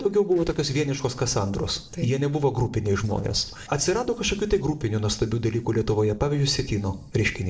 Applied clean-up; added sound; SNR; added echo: neural separator model SepFormer DNS4.